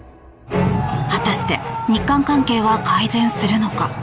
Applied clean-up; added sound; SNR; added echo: none; none; none; none.